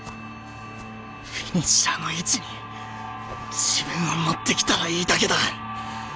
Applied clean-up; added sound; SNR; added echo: none; none; none; none.